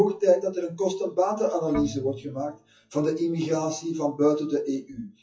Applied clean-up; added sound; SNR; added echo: classical method WPE with log-MMSE.